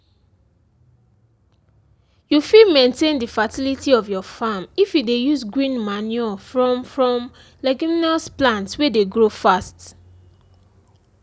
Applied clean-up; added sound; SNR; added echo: none; none; none; none.